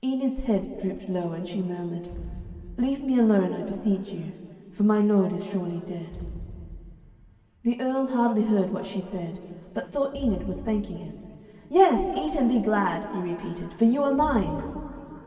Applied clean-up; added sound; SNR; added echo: none; Explosion; 18 dB; reverberation time 2.7 s.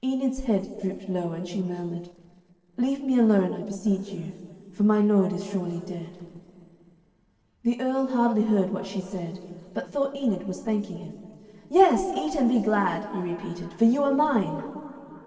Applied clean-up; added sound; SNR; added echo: neural separator model SepFormer DNS4.